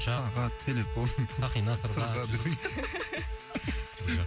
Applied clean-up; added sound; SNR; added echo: none; Bowed string instrument + Wind instrument, woodwind instrument; 15 dB; none.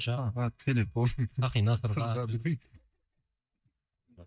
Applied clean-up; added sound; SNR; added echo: neural mask model DeepFilterNet 3.